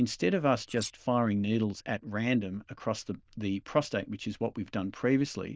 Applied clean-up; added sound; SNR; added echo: neural diffusion model UNIVERSE++.